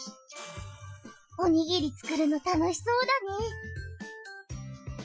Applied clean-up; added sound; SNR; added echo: classical method Wiener filter.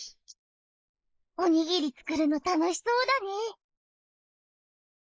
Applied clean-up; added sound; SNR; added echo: neural mask model Resemble Enhance denoiser.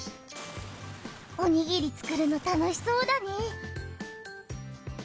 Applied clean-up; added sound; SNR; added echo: none; Boom; 16 dB; none.